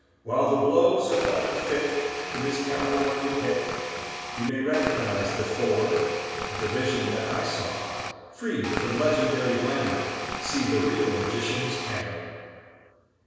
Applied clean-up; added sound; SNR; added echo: none; Tools; 6 dB; reverberation time 1.9 s.